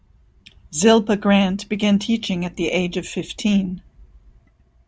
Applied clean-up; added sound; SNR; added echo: none; none; none; none.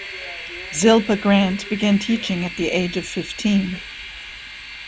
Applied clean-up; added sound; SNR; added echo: none; Train; 13 dB; none.